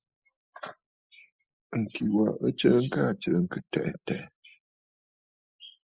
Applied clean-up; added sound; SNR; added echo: neural mask model Resemble Enhance denoiser.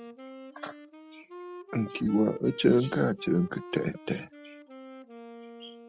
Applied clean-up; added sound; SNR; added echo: none; Wind instrument, woodwind instrument; 15 dB; none.